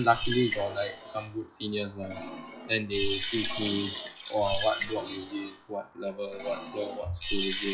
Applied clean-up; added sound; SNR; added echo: classical method log-MMSE.